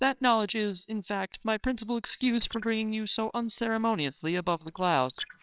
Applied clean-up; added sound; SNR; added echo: neural separator model SepFormer WHAMR!.